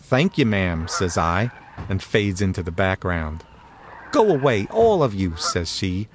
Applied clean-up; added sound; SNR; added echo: none; Vehicle + Fowl; 17 dB; none.